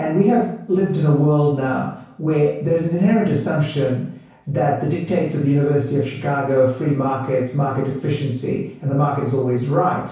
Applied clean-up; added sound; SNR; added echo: none; none; none; reverberation time 0.6 s.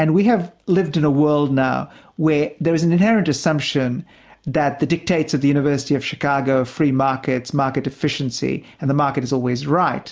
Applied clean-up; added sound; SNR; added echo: none; none; none; none.